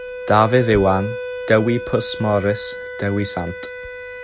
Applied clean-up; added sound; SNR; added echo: none; Wind instrument, woodwind instrument; 11 dB; none.